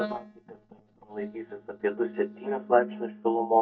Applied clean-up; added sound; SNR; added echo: neural mask model DeepFilterNet 3.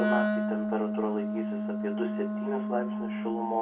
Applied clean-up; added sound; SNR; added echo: none; Wind instrument, woodwind instrument; -3 dB; reverberation time 0.3 s.